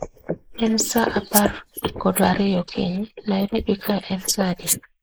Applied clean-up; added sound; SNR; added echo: neural mask model Resemble Enhance denoiser.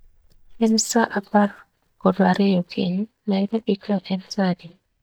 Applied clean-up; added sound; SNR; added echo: neural mask model DeepFilterNet 3.